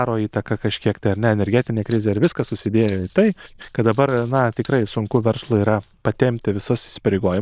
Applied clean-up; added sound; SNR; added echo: neural diffusion model UNIVERSE++.